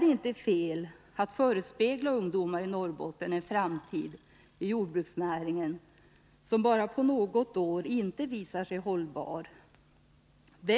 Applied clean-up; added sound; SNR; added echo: none; none; none; none.